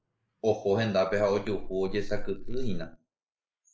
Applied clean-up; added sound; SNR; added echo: neural mask model Resemble Enhance denoiser.